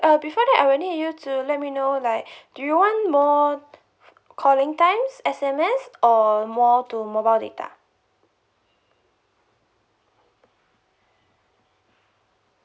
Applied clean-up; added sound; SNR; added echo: none; none; none; none.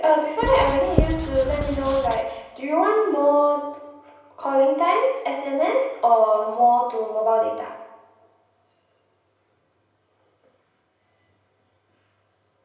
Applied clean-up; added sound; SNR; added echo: none; Writing; 4 dB; reverberation time 0.9 s.